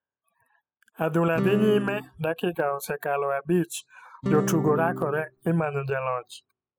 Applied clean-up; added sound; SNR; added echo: classical method spectral subtraction.